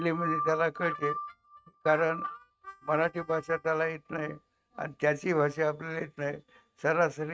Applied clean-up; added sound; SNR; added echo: neural mask model RNNoise.